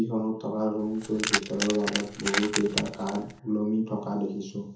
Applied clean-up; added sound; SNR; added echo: none; Keys jangling; 3 dB; reverberation time 0.6 s.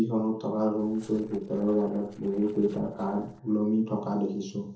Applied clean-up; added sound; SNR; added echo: neural separator model SepFormer DNS4.